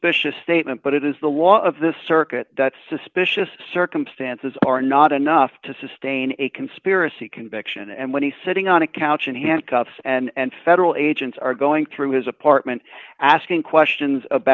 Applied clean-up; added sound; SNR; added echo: none; none; none; none.